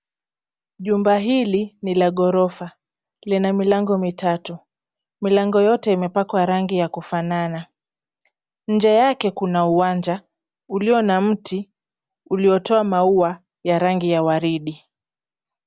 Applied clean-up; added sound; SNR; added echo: none; none; none; none.